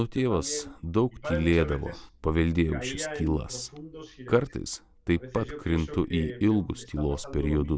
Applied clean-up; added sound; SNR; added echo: none; none; none; none.